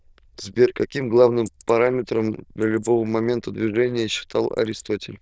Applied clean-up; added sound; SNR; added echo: neural diffusion model UNIVERSE++.